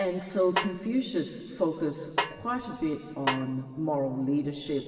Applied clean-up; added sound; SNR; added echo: none; Snare drum; 6 dB; reverberation time 2.4 s.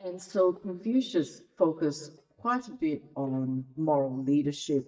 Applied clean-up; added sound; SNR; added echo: neural mask model DeepFilterNet 3.